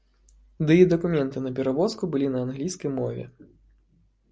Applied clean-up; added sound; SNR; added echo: none; none; none; none.